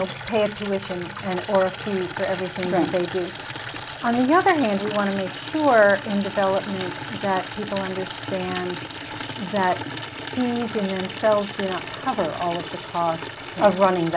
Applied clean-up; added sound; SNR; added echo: none; Water tap, faucet / Liquid; 9 dB; none.